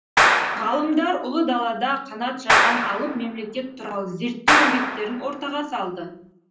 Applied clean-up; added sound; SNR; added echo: none; Clapping; -3 dB; reverberation time 0.6 s.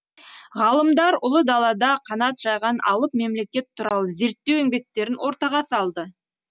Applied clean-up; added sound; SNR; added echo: none; none; none; none.